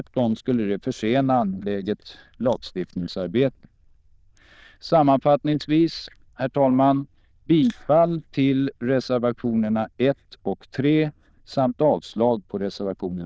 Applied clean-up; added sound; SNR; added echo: neural diffusion model UNIVERSE++.